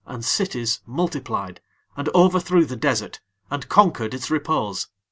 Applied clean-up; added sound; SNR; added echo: none; none; none; none.